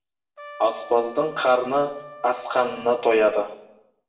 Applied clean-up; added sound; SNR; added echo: none; Trumpet; 19 dB; reverberation time 0.7 s.